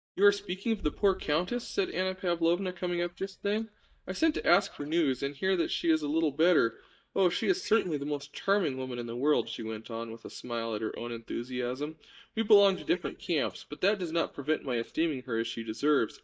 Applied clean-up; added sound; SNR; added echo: neural mask model DeepFilterNet 3.